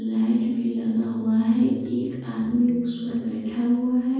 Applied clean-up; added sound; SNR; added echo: none; Electric guitar; 19 dB; reverberation time 1.3 s.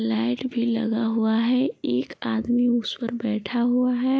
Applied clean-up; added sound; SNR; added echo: none; none; none; none.